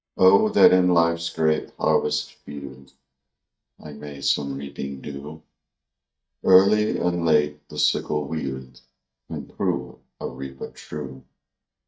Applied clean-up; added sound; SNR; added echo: neural mask model DeepFilterNet 3.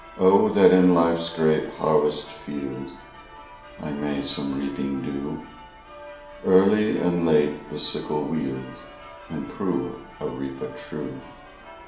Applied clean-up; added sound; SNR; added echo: none; Church bell; 19 dB; reverberation time 0.7 s.